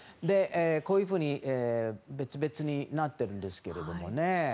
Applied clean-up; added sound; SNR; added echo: none; none; none; none.